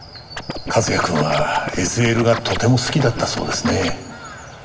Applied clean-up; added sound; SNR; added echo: none; Scratching (performance technique); 8 dB; reverberation time 1.3 s.